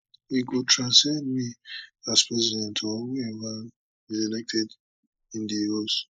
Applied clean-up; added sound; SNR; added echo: neural mask model Resemble Enhance denoiser.